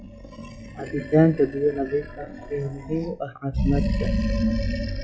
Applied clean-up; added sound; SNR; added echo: classical method log-MMSE.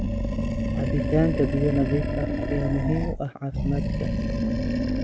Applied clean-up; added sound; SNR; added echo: none; Animal; -2 dB; none.